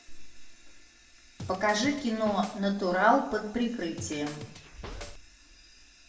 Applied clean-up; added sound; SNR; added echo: none; Scratching (performance technique); 13 dB; reverberation time 0.6 s.